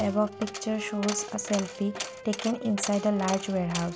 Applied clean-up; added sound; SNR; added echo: none; Wind instrument, woodwind instrument + Coin (dropping); 9 dB; none.